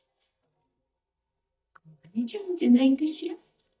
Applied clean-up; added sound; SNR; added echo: neural mask model DeepFilterNet 3.